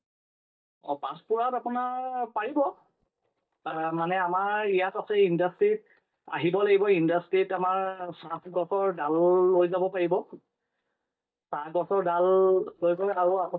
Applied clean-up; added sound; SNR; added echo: neural mask model DeepFilterNet 3.